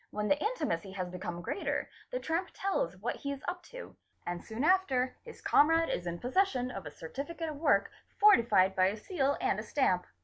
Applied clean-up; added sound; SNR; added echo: none; none; none; none.